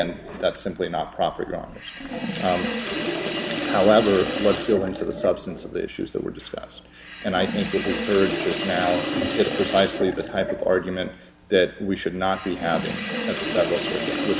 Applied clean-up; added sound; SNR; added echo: none; Sink (filling or washing); 5 dB; none.